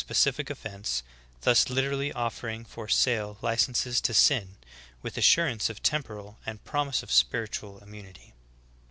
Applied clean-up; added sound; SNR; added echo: none; none; none; none.